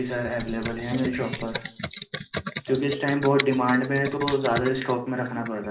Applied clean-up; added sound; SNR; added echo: none; Computer keyboard; 9 dB; reverberation time 0.5 s.